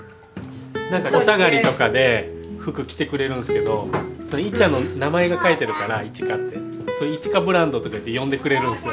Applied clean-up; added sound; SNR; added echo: none; none; none; none.